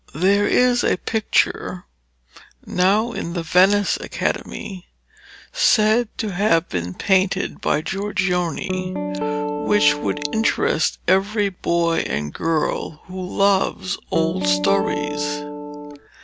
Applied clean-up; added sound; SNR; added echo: none; Guitar; 4 dB; none.